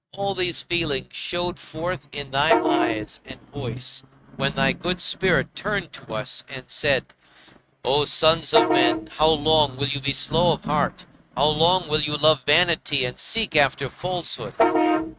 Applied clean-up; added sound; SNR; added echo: neural mask model RNNoise.